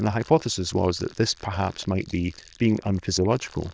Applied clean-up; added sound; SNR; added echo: neural diffusion model UNIVERSE++.